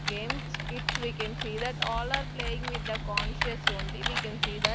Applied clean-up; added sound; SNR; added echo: none; Typing; -5 dB; none.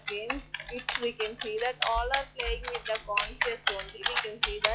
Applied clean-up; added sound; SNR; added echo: classical method log-MMSE.